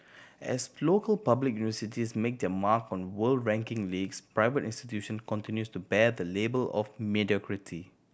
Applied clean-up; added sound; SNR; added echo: none; none; none; none.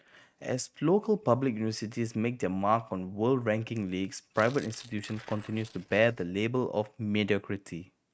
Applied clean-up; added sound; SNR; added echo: neural mask model RNNoise.